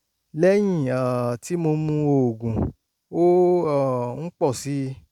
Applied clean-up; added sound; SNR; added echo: none; none; none; none.